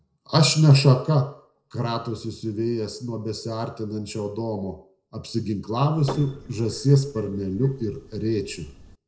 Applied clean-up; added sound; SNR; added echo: neural separator model SepFormer DNS4.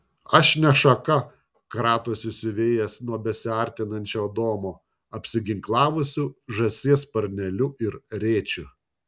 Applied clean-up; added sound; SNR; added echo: none; none; none; none.